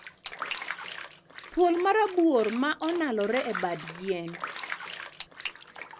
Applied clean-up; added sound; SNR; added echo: none; Bathtub (filling or washing); 12 dB; none.